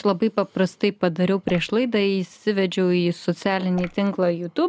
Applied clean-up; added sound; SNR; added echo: none; Drip / Water; 16 dB; none.